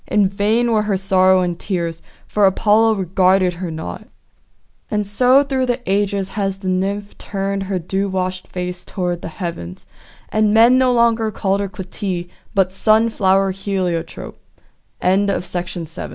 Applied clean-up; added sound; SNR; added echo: none; none; none; none.